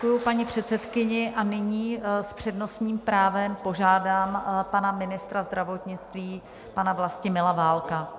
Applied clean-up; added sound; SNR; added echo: none; none; none; none.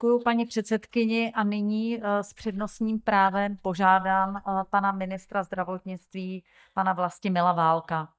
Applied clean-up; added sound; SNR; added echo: neural mask model DeepFilterNet 3.